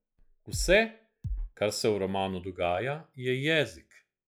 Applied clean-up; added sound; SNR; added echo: classical method log-MMSE.